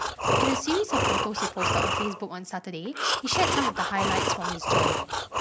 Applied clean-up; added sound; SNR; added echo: none; Breathing; -4 dB; none.